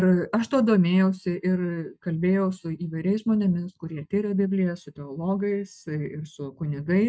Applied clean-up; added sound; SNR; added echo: neural mask model DeepFilterNet 3.